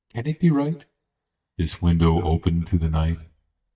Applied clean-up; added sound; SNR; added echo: neural mask model DeepFilterNet 3.